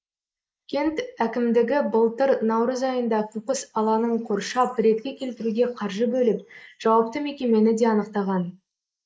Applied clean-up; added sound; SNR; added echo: neural mask model Resemble Enhance denoiser.